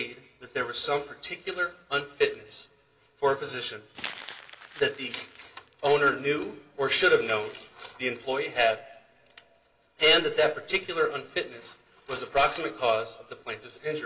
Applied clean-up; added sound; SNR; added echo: none; Crumpling, crinkling; 14 dB; reverberation time 0.5 s.